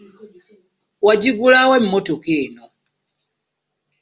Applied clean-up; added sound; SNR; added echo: none; none; none; none.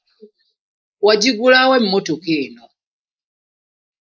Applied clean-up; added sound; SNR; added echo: neural mask model Resemble Enhance denoiser.